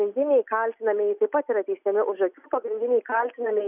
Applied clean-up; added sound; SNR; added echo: none; none; none; none.